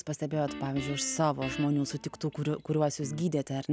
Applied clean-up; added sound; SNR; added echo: none; Guitar; 14 dB; none.